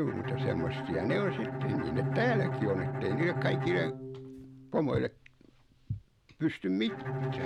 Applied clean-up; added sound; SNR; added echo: none; Bowed string instrument; 2 dB; none.